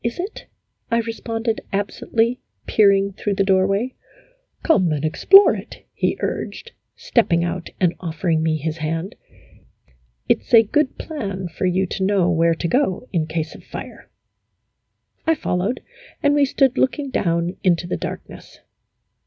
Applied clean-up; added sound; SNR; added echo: none; none; none; none.